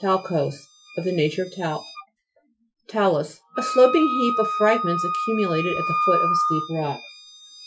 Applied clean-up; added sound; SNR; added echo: classical method Wiener filter.